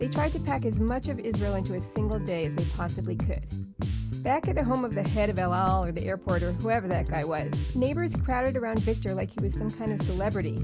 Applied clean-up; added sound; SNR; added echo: none; Bass guitar; 1 dB; none.